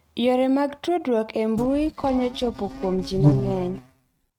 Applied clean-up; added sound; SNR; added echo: neural mask model RNNoise.